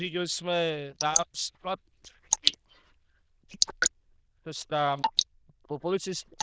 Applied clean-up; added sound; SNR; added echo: neural diffusion model UNIVERSE++.